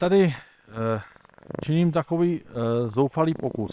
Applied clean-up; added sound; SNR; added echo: neural separator model SepFormer WHAM!.